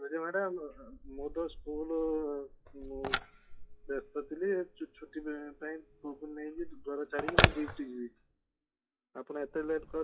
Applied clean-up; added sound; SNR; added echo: classical method WPE with log-MMSE.